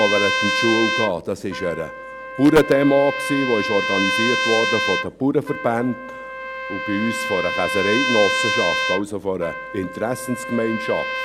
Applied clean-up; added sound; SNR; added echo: none; Trumpet; 3 dB; none.